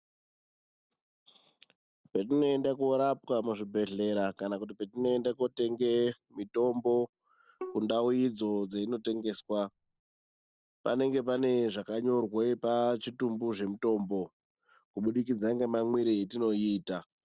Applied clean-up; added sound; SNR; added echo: neural separator model SepFormer DNS4.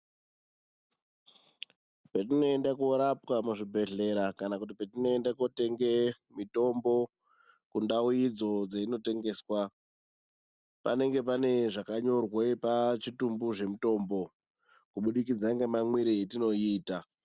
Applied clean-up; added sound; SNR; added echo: none; none; none; none.